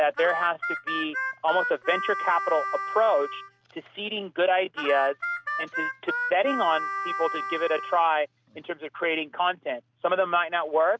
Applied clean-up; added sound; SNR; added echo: none; Harmonica; 5 dB; none.